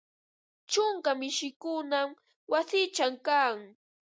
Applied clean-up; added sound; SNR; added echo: none; none; none; none.